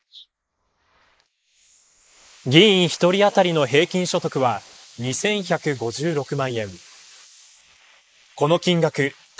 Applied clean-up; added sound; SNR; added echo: neural mask model Resemble Enhance denoiser.